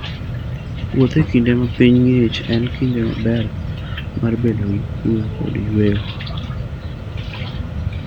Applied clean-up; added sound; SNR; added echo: none; Mechanisms; 7 dB; none.